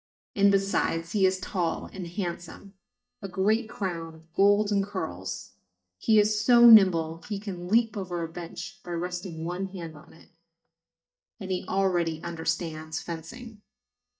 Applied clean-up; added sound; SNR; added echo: neural mask model DeepFilterNet 3.